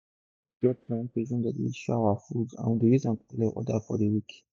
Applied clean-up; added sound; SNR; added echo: neural mask model DeepFilterNet 3.